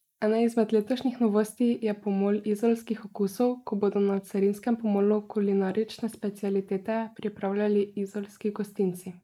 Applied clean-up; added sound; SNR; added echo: neural mask model Resemble Enhance denoiser.